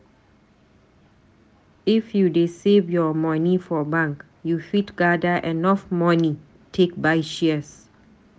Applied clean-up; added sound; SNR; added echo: none; none; none; none.